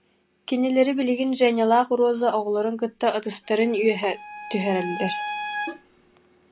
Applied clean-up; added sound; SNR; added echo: none; Bowed string instrument; 11 dB; none.